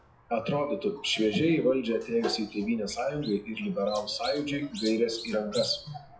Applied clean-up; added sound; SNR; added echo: classical method WPE with log-MMSE.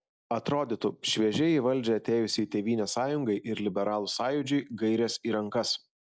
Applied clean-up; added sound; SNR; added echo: none; none; none; none.